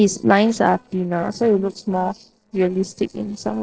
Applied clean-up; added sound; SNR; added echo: neural separator model SepFormer DNS4.